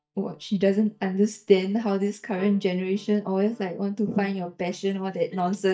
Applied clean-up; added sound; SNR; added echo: neural mask model DeepFilterNet 3.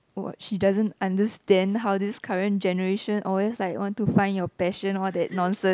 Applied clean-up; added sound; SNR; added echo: none; none; none; none.